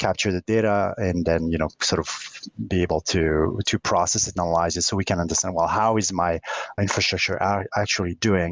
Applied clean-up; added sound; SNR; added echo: none; none; none; none.